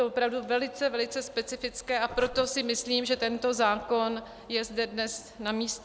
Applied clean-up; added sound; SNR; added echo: none; Breathing; 11 dB; none.